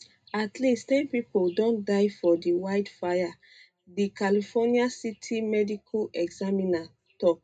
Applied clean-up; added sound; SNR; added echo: none; none; none; reverberation time 0.2 s.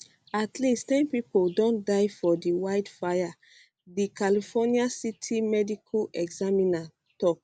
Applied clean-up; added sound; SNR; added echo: none; none; none; none.